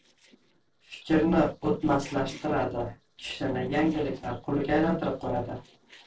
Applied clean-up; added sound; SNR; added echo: neural separator model SepFormer DNS4.